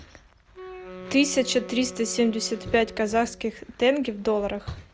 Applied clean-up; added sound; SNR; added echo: none; Wind instrument, woodwind instrument; 16 dB; none.